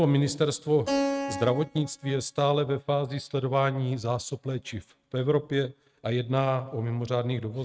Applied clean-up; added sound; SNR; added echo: neural mask model RNNoise.